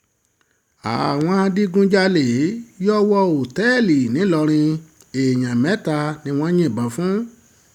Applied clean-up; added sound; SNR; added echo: none; none; none; none.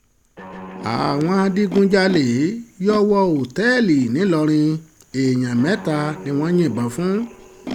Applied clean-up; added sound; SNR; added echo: none; Animal + Guitar; 17 dB; none.